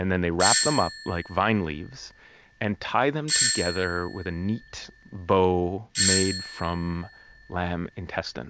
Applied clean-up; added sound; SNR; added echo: none; Doorbell; 3 dB; none.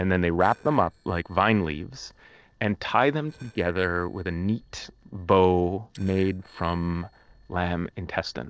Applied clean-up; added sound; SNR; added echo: neural separator model SepFormer DNS4.